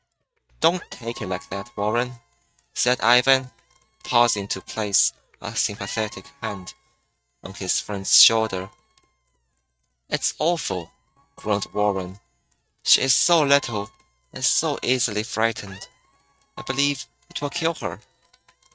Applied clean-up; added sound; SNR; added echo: neural mask model RNNoise.